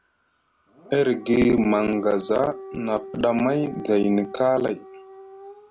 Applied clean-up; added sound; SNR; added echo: none; Siren / Dog; 16 dB; none.